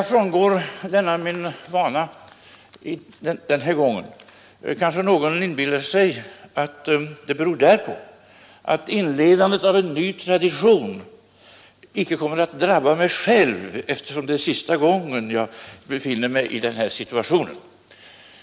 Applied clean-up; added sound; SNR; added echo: none; none; none; none.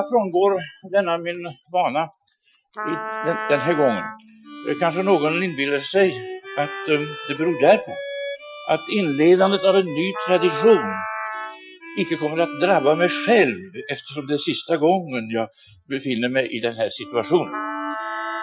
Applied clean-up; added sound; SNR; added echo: classical method Wiener filter.